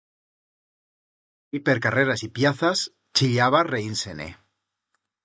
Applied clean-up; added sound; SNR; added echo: none; none; none; none.